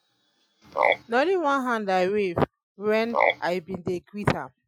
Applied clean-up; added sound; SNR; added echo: classical method Wiener filter.